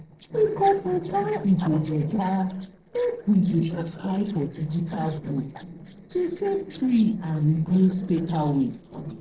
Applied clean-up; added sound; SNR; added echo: neural separator model SepFormer DNS4.